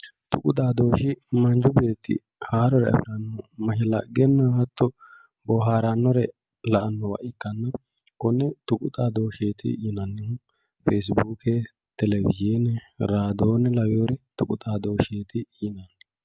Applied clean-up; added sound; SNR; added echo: none; none; none; none.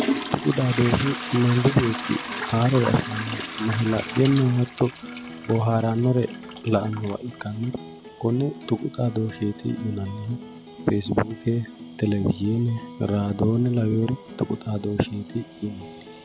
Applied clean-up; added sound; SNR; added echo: none; Acoustic guitar + Trickle, dribble / Toilet flush / Hiss; 10 dB; none.